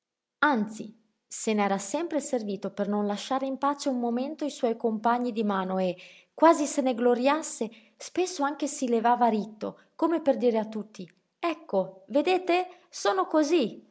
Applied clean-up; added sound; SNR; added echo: none; none; none; none.